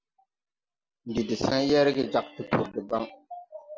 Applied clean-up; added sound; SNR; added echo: none; none; none; none.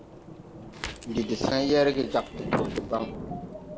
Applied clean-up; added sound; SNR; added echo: none; Thunder / Rain + Crackle; 10 dB; none.